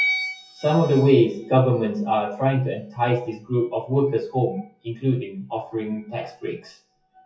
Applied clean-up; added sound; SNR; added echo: classical method WPE with log-MMSE.